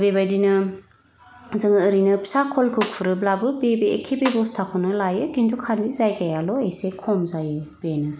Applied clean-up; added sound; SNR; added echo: none; Snare drum; 12 dB; none.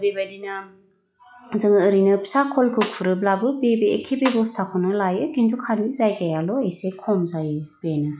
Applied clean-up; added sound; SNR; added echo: classical method log-MMSE.